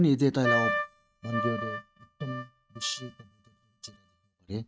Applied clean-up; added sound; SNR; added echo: neural mask model RNNoise.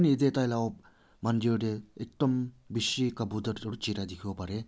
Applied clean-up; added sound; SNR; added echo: none; none; none; none.